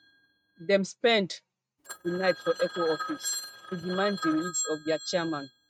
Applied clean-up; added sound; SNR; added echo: neural mask model RNNoise.